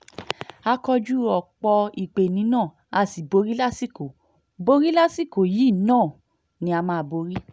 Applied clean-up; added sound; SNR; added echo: none; none; none; none.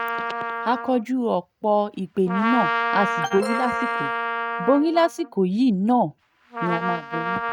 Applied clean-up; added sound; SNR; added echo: neural mask model RNNoise.